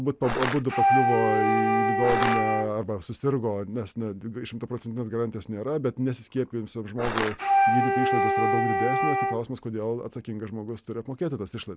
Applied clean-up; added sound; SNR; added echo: none; Crushing + Wind instrument, woodwind instrument; -5 dB; none.